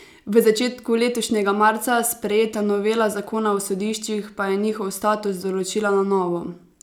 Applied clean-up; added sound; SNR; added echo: none; none; none; none.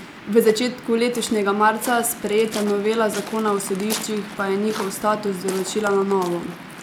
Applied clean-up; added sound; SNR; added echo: none; Waves, surf; 13 dB; none.